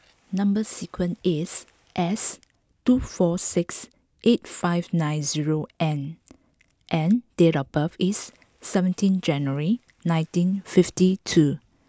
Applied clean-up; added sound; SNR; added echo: none; none; none; none.